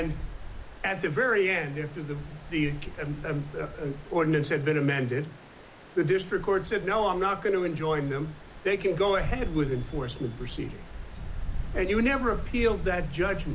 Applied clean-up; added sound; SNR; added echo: none; Stream; 9 dB; none.